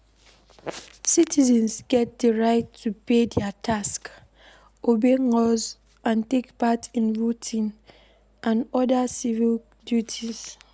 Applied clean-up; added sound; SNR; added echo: none; none; none; none.